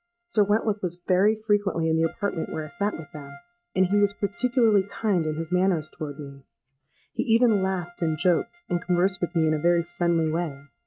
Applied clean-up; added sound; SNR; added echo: neural mask model RNNoise.